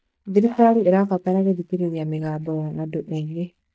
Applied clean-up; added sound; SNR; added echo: neural mask model DeepFilterNet 3.